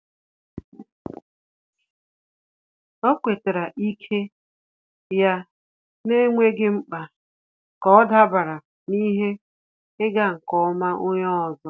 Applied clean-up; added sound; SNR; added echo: none; none; none; none.